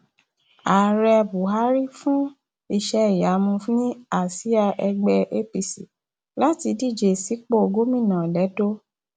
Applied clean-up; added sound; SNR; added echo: none; none; none; none.